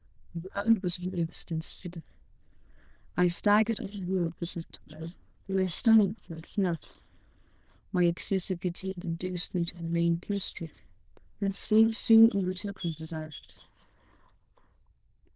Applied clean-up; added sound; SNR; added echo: neural diffusion model UNIVERSE++.